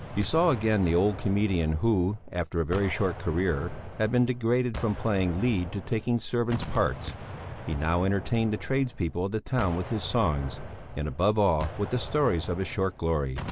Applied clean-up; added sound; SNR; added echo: none; Gunshot, gunfire; 13 dB; none.